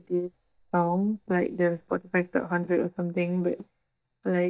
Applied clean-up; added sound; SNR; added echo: neural mask model DeepFilterNet 3.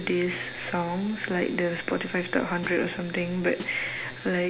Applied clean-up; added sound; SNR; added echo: none; Snare drum; 14 dB; reverberation time 1.3 s.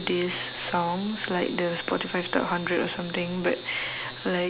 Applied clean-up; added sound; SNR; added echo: none; none; none; none.